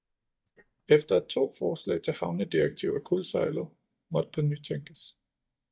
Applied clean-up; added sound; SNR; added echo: neural mask model DeepFilterNet 3.